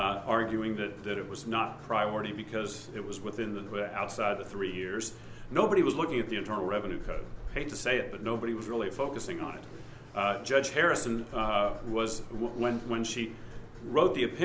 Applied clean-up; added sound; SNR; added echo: none; none; none; none.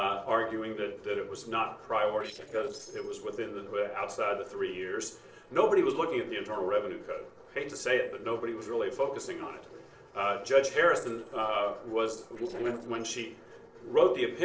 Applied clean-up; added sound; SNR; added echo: neural separator model SepFormer DNS4.